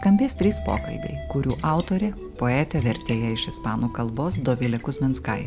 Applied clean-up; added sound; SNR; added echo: none; Splash, splatter; 11 dB; none.